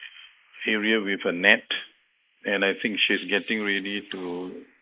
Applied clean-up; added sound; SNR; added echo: neural mask model Resemble Enhance denoiser.